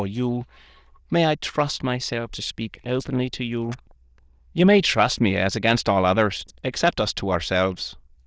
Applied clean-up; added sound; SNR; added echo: neural diffusion model UNIVERSE++.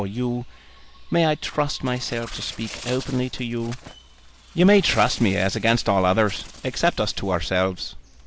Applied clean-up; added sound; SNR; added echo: none; Bird; 19 dB; none.